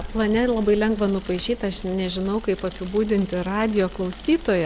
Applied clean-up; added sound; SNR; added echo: none; Mechanisms / Bicycle; 17 dB; none.